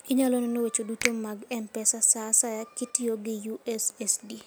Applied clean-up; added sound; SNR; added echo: none; Finger snapping; 11 dB; none.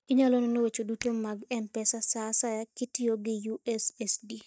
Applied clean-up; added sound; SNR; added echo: neural mask model DeepFilterNet 3.